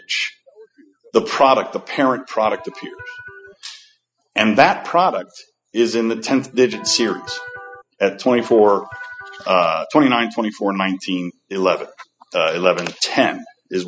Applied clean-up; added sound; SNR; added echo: classical method spectral subtraction.